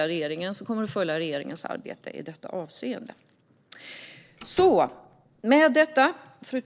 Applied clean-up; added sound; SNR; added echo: neural separator model SepFormer DNS4.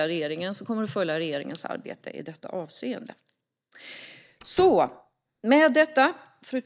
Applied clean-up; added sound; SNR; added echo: neural mask model DeepFilterNet 3.